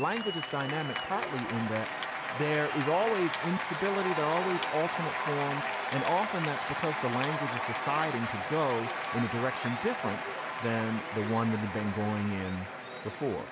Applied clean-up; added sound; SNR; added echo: none; Applause / Cheering; 3 dB; none.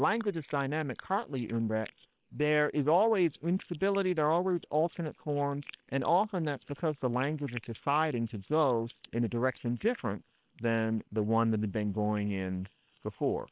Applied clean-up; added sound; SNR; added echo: neural separator model SepFormer WHAM!.